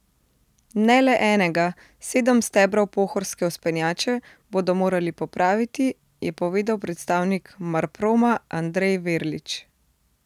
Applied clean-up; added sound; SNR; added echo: none; none; none; none.